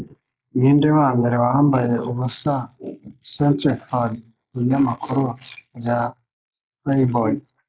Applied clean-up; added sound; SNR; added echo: neural mask model Resemble Enhance denoiser.